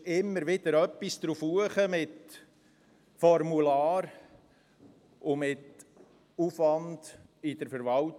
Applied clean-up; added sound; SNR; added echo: none; none; none; none.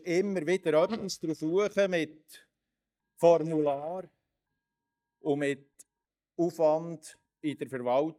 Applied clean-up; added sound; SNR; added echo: neural mask model DeepFilterNet 3.